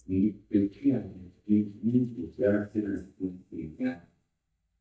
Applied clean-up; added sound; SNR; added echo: neural mask model DeepFilterNet 3.